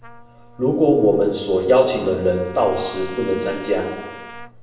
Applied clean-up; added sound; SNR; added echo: none; Trumpet; 19 dB; reverberation time 1.1 s.